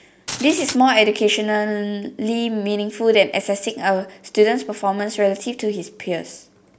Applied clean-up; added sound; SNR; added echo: none; Glass; 12 dB; none.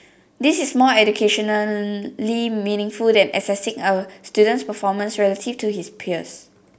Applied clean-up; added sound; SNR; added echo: none; none; none; none.